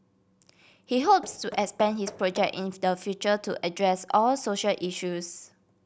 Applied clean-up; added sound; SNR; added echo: none; Knock; 20 dB; none.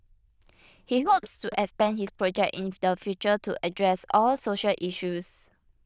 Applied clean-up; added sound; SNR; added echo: neural diffusion model UNIVERSE++.